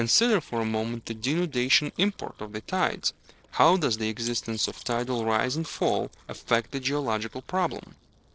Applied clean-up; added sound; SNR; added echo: neural separator model SepFormer DNS4.